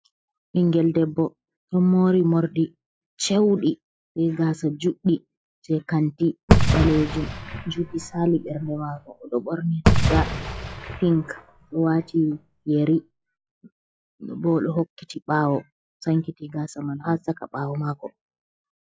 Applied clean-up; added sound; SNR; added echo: classical method log-MMSE.